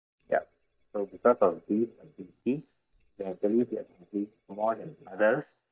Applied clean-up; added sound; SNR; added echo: neural mask model DeepFilterNet 3.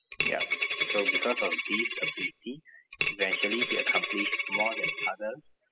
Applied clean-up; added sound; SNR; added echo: classical method spectral subtraction.